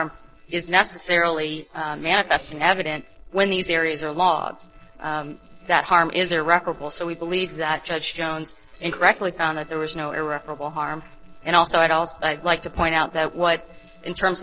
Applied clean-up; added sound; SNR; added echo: neural separator model SepFormer DNS4.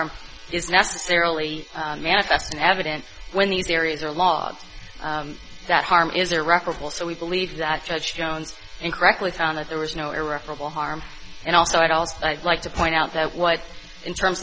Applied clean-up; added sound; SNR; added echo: none; none; none; none.